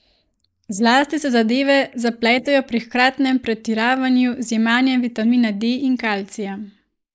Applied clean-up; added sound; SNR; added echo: neural mask model Resemble Enhance denoiser.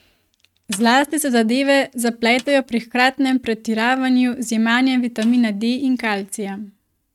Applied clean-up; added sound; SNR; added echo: neural mask model RNNoise.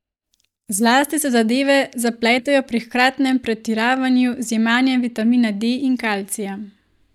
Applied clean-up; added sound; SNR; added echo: neural mask model DeepFilterNet 3.